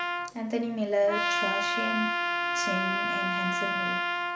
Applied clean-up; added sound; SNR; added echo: none; Trumpet; -3 dB; none.